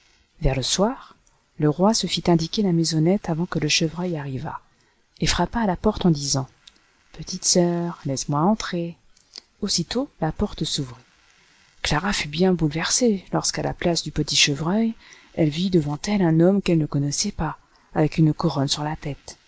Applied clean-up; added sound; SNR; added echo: neural mask model Resemble Enhance denoiser.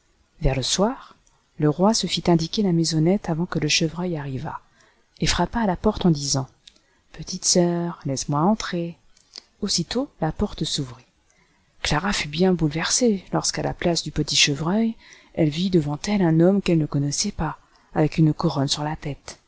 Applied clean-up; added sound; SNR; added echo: none; none; none; none.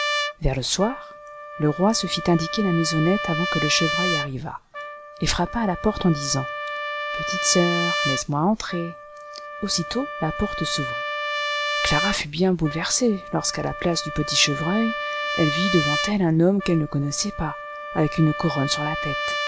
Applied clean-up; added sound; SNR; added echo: none; Trumpet; 5 dB; none.